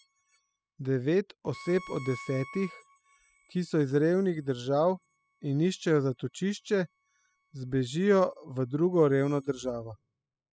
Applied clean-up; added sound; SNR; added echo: classical method spectral subtraction.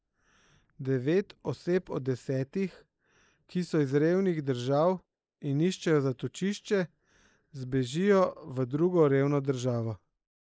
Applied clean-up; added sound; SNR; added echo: neural mask model Resemble Enhance denoiser.